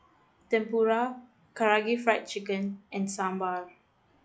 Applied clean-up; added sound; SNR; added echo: classical method log-MMSE.